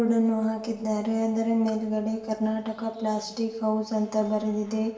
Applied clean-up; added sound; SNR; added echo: none; none; none; reverberation time 0.8 s.